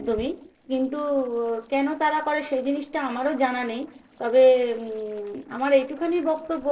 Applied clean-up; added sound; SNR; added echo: neural separator model SepFormer DNS4.